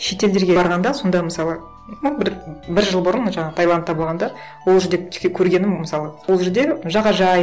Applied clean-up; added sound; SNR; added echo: none; none; none; none.